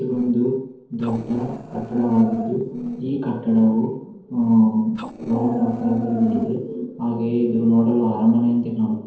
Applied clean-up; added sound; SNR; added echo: neural separator model SepFormer DNS4.